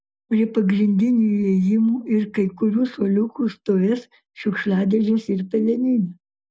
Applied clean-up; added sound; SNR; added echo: none; none; none; none.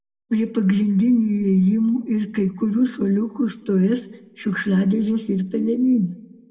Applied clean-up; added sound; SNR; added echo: none; none; none; reverberation time 1.0 s.